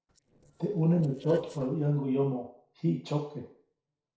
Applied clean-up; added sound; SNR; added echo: neural separator model SepFormer DNS4.